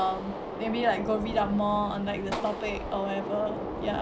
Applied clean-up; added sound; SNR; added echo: none; Gunshot, gunfire; 6 dB; none.